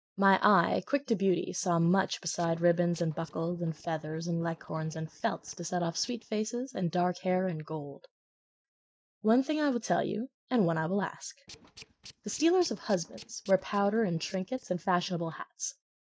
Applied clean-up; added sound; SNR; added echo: neural mask model DeepFilterNet 3.